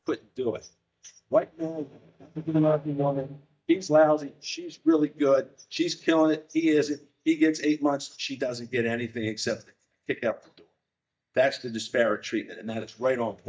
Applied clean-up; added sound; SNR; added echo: neural mask model DeepFilterNet 3.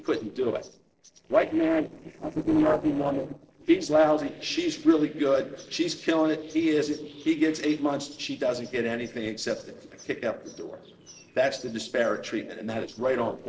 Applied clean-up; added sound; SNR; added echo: neural separator model SepFormer DNS4.